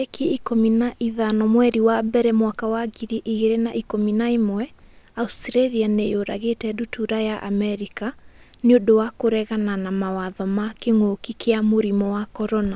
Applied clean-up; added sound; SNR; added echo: none; none; none; none.